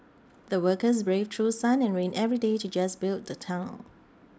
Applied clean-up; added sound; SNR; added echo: none; none; none; none.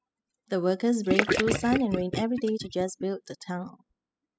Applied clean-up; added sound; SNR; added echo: classical method spectral subtraction.